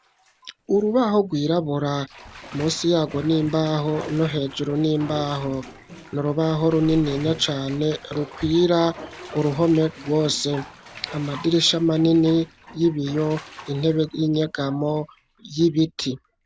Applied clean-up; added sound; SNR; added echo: none; Bathtub (filling or washing); 18 dB; none.